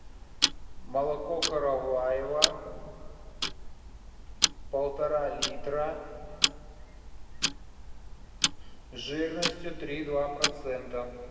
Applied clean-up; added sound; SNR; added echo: none; Tick-tock; 0 dB; reverberation time 2.3 s.